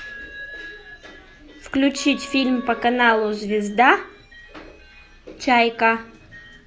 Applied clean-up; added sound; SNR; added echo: none; Wind instrument, woodwind instrument; 19 dB; none.